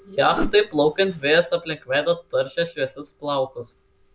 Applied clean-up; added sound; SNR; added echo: none; Whoosh, swoosh, swish; 12 dB; none.